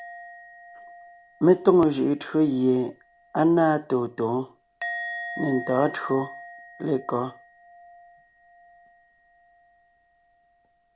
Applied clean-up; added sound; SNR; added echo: none; Musical instrument; 15 dB; none.